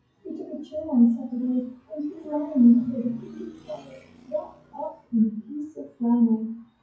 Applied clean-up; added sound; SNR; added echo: classical method WPE with log-MMSE.